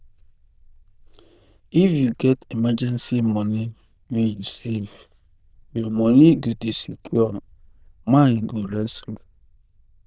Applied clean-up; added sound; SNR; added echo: neural diffusion model UNIVERSE++.